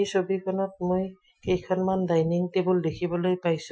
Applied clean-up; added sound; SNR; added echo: classical method Wiener filter.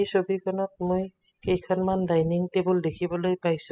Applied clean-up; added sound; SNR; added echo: classical method spectral subtraction.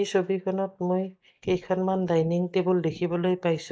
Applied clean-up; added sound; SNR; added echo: neural mask model DeepFilterNet 3.